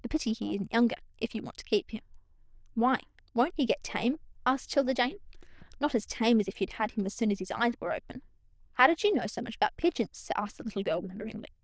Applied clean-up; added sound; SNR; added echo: neural diffusion model UNIVERSE++.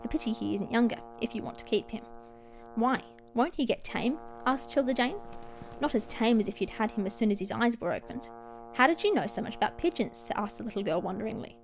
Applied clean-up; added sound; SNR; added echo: none; Brass instrument + Livestock, farm animals, working animals; 16 dB; none.